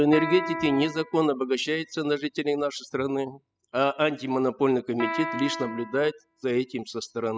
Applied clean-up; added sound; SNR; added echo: classical method spectral subtraction.